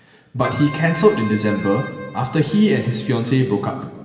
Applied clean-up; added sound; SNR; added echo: none; Keyboard (musical); 16 dB; reverberation time 1.4 s.